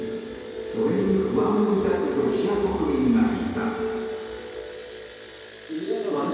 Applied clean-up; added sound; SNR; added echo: none; Engine; 18 dB; reverberation time 2.2 s.